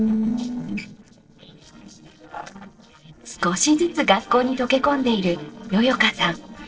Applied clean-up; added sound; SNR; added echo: neural separator model SepFormer DNS4.